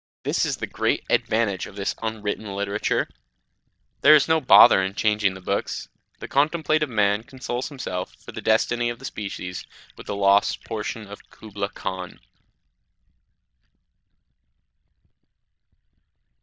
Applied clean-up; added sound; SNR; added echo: neural mask model DeepFilterNet 3.